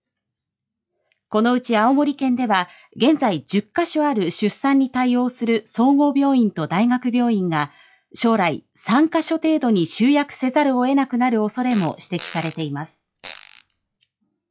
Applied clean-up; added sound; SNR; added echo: classical method log-MMSE.